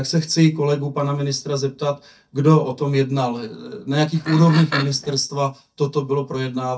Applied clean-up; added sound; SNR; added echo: neural mask model DeepFilterNet 3.